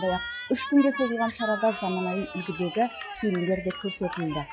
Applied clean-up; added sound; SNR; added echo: classical method log-MMSE.